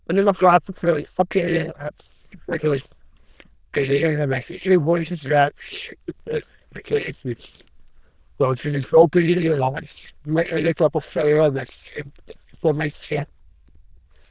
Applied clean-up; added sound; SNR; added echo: neural diffusion model UNIVERSE++.